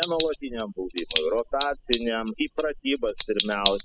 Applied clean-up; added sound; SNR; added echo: classical method spectral subtraction.